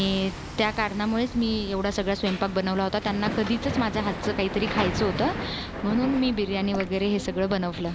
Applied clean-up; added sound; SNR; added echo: none; Drip / Water + Hammer; 7 dB; none.